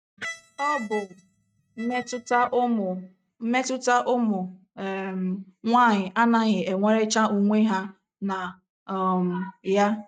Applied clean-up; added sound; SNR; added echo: neural mask model RNNoise.